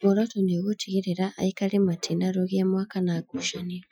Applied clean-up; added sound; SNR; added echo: classical method Wiener filter.